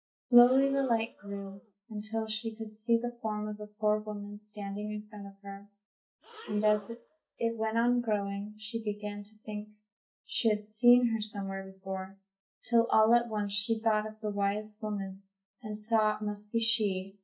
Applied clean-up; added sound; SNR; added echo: neural mask model DeepFilterNet 3.